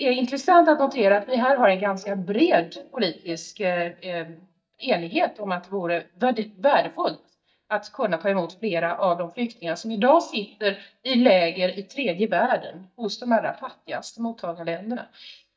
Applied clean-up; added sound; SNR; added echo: neural mask model DeepFilterNet 3.